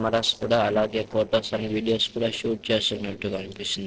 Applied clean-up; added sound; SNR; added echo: neural separator model SepFormer DNS4.